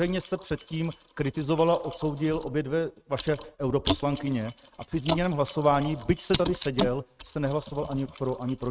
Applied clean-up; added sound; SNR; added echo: neural mask model RNNoise.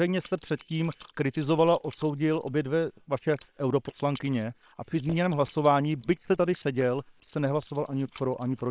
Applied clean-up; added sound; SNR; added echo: neural separator model SepFormer WHAM!.